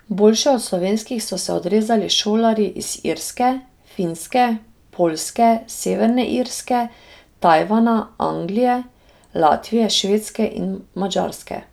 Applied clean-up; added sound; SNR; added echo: none; none; none; none.